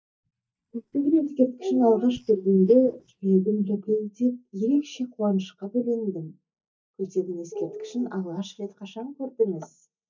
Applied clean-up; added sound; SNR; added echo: neural mask model DeepFilterNet 3.